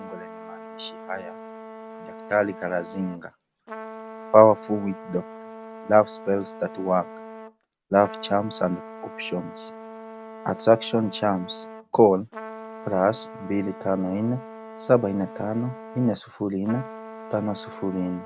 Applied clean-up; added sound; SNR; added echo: none; Trumpet; 15 dB; none.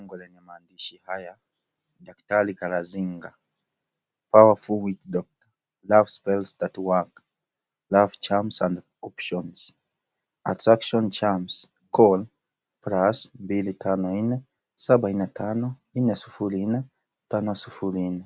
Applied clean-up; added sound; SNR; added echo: none; none; none; none.